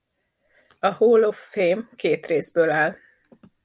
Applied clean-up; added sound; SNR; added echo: none; none; none; none.